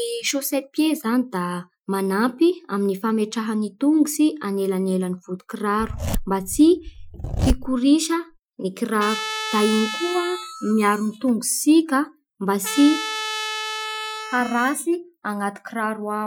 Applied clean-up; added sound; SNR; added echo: classical method Wiener filter.